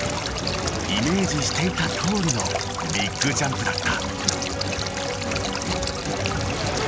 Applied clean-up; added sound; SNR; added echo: none; Stream; 4 dB; none.